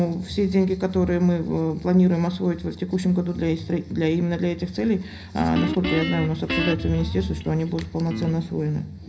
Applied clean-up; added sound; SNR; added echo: none; Guitar; 8 dB; reverberation time 0.5 s.